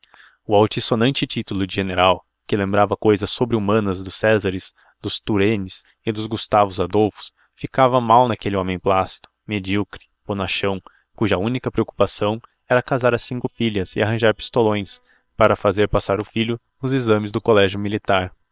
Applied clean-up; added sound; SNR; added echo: neural separator model SepFormer WHAM!.